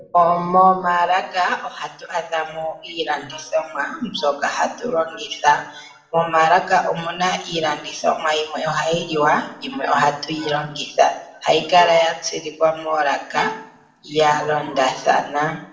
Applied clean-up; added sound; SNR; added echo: none; Bowed string instrument; 12 dB; reverberation time 0.6 s.